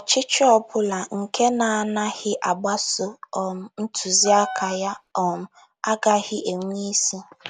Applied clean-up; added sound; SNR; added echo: none; Wind instrument, woodwind instrument; 10 dB; none.